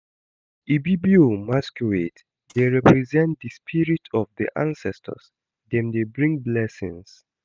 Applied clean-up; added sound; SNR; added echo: neural mask model RNNoise.